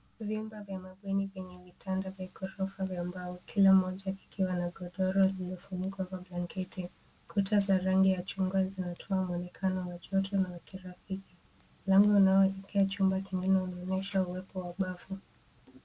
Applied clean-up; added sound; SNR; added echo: none; none; none; none.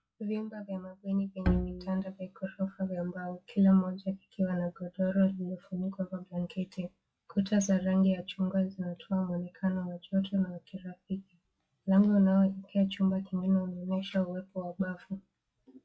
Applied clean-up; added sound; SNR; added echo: classical method log-MMSE.